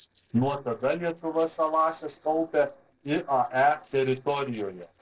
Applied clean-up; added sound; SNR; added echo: neural separator model SepFormer DNS4.